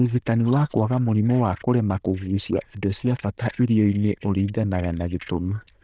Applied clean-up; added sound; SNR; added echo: neural diffusion model UNIVERSE++.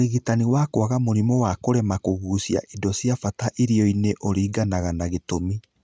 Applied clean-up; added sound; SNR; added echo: none; none; none; none.